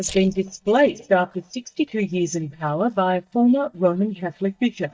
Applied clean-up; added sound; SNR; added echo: neural mask model DeepFilterNet 3.